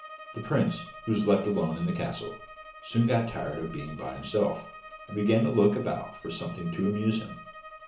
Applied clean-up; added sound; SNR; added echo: none; Bowed string instrument; 17 dB; reverberation time 0.8 s.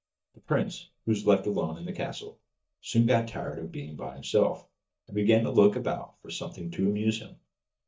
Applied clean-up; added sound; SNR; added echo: neural mask model DeepFilterNet 3.